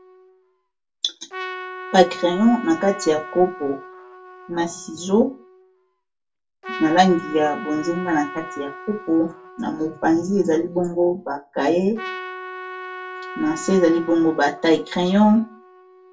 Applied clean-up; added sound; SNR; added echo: none; Trumpet; 14 dB; reverberation time 0.2 s.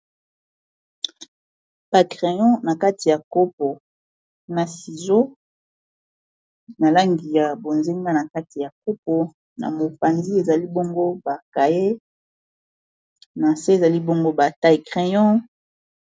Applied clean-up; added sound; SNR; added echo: none; none; none; none.